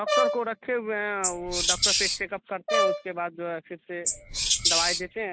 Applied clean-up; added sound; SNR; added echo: none; Wild animals + Brass instrument; -5 dB; none.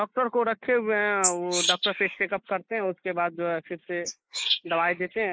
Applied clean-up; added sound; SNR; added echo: neural mask model Resemble Enhance denoiser.